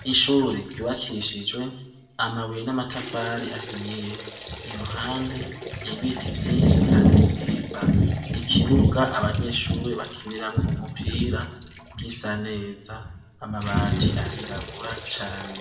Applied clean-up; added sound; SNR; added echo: none; Liquid; 16 dB; reverberation time 0.7 s.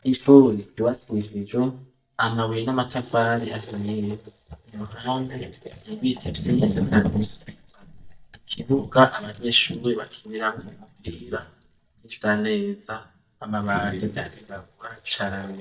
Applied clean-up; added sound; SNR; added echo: neural mask model DeepFilterNet 3.